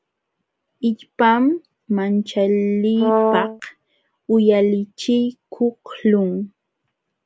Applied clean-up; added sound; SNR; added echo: none; Brass instrument; -1 dB; none.